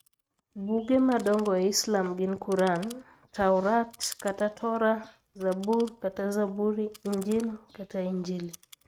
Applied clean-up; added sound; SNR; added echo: neural mask model RNNoise.